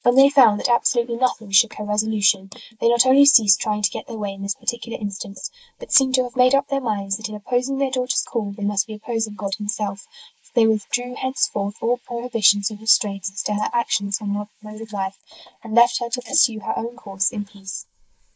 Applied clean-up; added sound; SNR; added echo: neural mask model Resemble Enhance denoiser.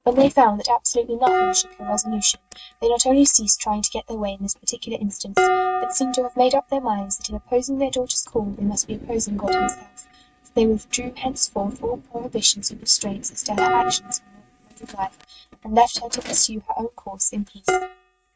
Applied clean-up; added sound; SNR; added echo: neural mask model RNNoise.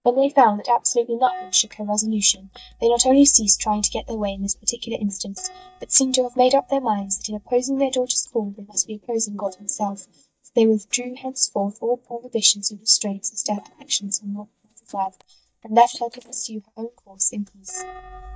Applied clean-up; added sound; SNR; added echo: neural mask model DeepFilterNet 3.